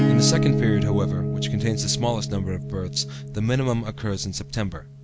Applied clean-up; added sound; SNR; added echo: none; Acoustic guitar / Strum; 0 dB; none.